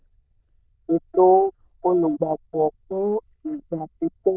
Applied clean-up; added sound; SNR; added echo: neural diffusion model UNIVERSE++.